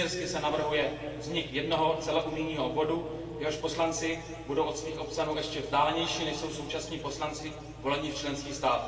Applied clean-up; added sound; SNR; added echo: none; Engine; 16 dB; reverberation time 2.5 s.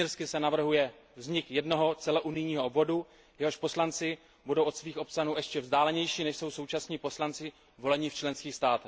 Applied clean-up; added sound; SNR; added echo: none; none; none; none.